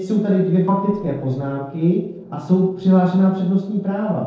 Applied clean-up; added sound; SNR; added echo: neural separator model SepFormer DNS4.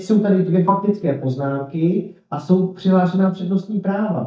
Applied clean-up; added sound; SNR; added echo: neural mask model DeepFilterNet 3.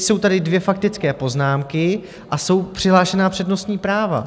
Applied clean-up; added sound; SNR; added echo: none; none; none; none.